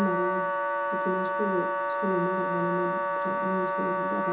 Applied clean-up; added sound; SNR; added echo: none; Wind instrument, woodwind instrument; -4 dB; reverberation time 0.2 s.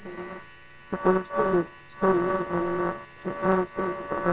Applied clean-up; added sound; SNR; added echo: neural separator model SepFormer WHAMR!.